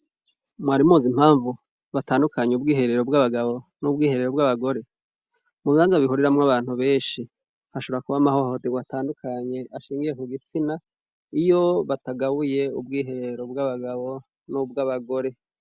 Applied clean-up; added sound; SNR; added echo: none; none; none; none.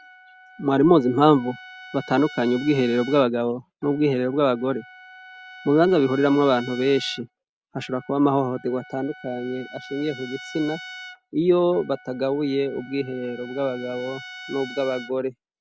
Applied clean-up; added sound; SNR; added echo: none; Trumpet; 18 dB; none.